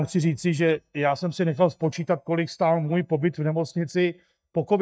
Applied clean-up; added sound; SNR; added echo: neural mask model DeepFilterNet 3.